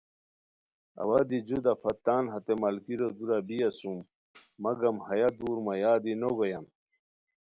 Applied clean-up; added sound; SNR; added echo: none; Tambourine; 20 dB; none.